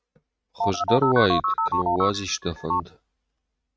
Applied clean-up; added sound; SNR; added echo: neural mask model RNNoise.